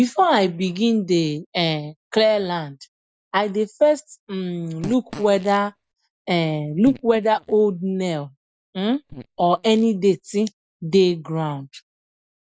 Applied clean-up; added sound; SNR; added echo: neural mask model DeepFilterNet 3.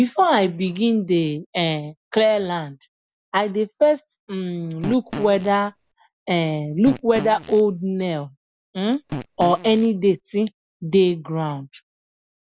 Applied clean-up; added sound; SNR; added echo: none; Fart; 12 dB; none.